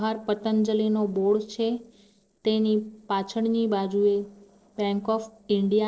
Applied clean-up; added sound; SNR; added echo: neural separator model SepFormer DNS4.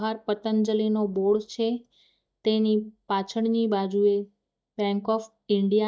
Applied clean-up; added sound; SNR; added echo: neural mask model DeepFilterNet 3.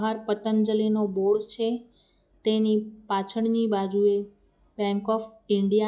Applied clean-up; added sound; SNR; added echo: classical method log-MMSE.